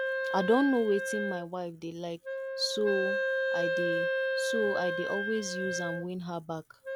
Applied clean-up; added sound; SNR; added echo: none; Wind instrument, woodwind instrument; 1 dB; none.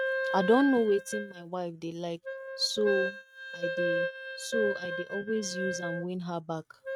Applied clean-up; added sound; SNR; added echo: neural mask model RNNoise.